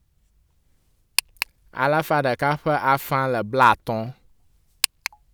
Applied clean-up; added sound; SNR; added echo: none; none; none; none.